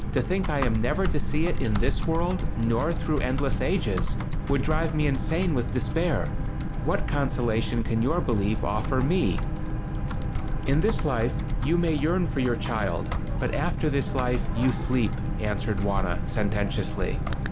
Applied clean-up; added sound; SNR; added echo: none; Boat, Water vehicle + Typing; -1 dB; none.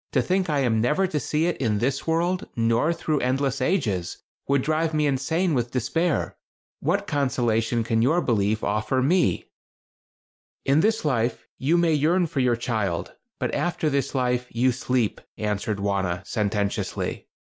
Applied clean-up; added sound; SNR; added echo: none; none; none; none.